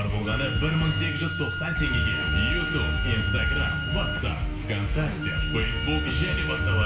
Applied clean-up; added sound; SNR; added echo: none; Wind instrument, woodwind instrument; 6 dB; reverberation time 1.0 s.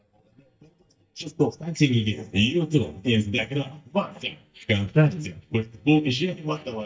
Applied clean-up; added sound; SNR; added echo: neural mask model DeepFilterNet 3.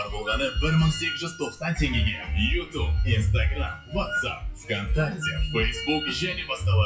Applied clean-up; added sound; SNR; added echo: classical method WPE with log-MMSE.